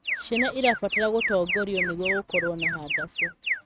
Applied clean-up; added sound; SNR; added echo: neural mask model RNNoise.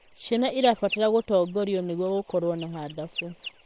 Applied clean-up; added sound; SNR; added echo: neural separator model SepFormer WHAM!.